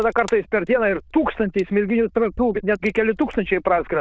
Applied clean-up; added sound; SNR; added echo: neural diffusion model UNIVERSE++.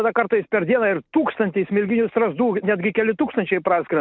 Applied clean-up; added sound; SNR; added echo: none; none; none; none.